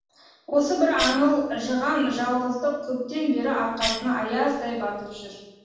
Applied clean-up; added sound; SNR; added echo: none; Cough; 13 dB; reverberation time 1.2 s.